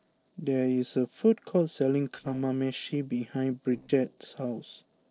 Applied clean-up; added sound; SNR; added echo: neural separator model SepFormer DNS4.